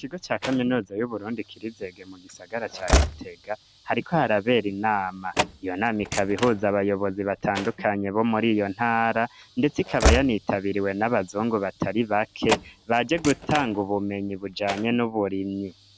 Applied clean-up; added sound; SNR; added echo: none; Slam / Train; 6 dB; none.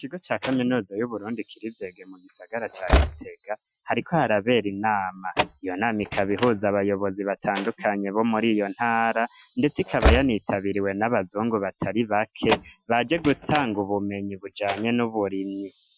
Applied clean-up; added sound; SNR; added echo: classical method Wiener filter.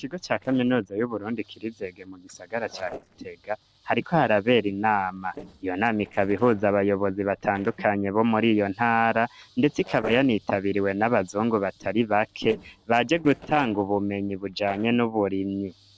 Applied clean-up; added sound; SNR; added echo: neural separator model SepFormer DNS4.